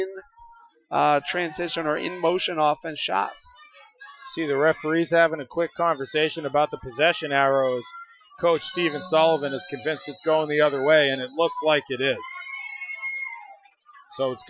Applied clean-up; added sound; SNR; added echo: classical method Wiener filter.